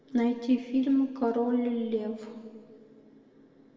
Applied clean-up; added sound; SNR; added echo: none; none; none; reverberation time 1.8 s.